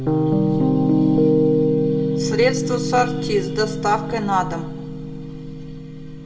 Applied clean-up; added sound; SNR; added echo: none; Piano; -5 dB; reverberation time 1.4 s.